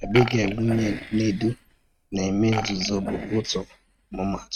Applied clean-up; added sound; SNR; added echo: neural mask model RNNoise.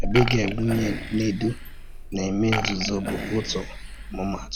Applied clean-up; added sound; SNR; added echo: none; Burping, eructation + Engine starting; 5 dB; none.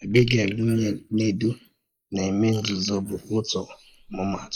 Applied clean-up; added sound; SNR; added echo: neural mask model Resemble Enhance denoiser.